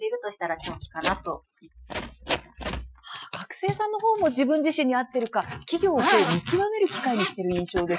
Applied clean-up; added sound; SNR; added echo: classical method Wiener filter.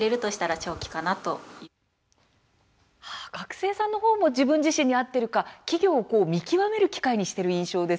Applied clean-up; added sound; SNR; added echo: none; none; none; none.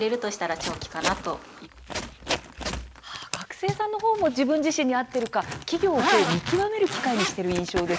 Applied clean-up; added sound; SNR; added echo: none; Zipper (clothing); 5 dB; none.